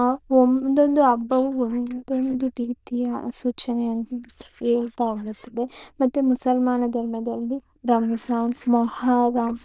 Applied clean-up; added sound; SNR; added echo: neural diffusion model UNIVERSE++.